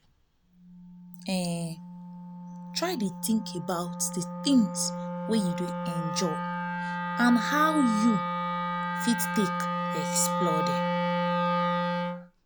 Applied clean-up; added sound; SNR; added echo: none; Wind instrument, woodwind instrument; 1 dB; none.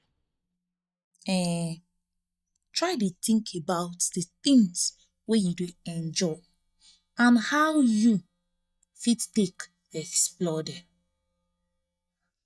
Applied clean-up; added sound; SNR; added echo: neural mask model DeepFilterNet 3.